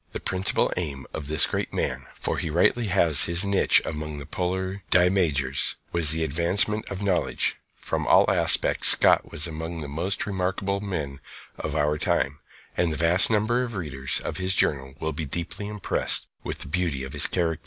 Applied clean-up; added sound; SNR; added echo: none; none; none; none.